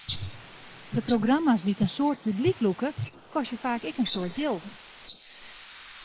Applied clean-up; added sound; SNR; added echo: neural mask model Resemble Enhance denoiser.